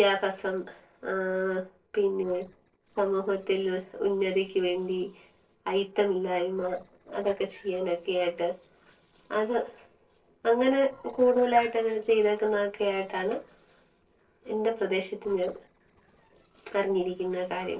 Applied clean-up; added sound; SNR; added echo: neural separator model SepFormer DNS4.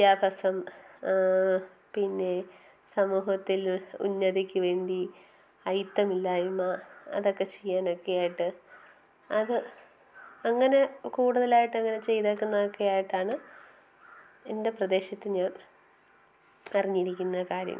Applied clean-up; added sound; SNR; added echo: none; none; none; none.